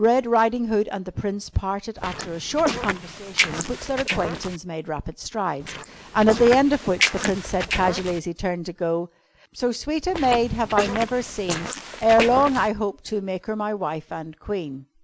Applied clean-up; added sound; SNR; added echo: neural mask model Resemble Enhance denoiser.